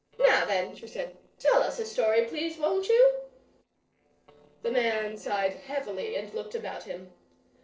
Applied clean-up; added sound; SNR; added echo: neural separator model SepFormer DNS4.